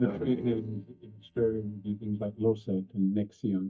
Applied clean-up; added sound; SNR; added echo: neural mask model DeepFilterNet 3.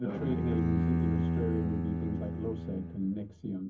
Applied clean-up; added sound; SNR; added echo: none; Bowed string instrument; -3 dB; reverberation time 0.3 s.